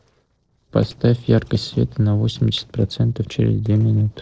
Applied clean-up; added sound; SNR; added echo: neural separator model SepFormer DNS4.